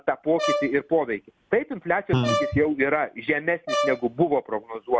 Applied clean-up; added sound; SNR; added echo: none; Brass instrument; 5 dB; none.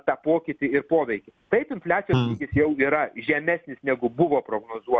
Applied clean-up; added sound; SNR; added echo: none; none; none; none.